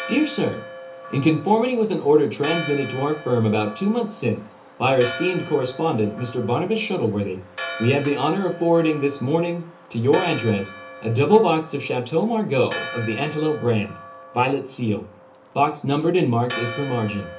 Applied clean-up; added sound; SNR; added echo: none; Church bell; 14 dB; reverberation time 0.3 s.